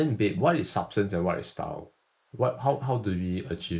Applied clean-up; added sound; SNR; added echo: neural mask model Resemble Enhance denoiser.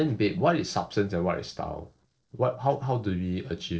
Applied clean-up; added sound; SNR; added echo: neural separator model SepFormer DNS4.